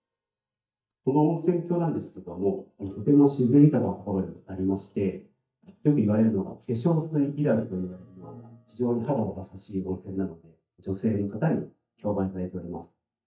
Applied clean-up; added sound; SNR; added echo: neural mask model DeepFilterNet 3.